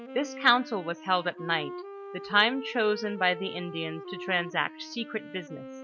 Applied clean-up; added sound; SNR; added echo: none; Wind instrument, woodwind instrument; 12 dB; none.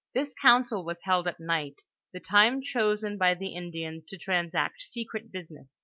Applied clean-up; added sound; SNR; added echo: none; none; none; none.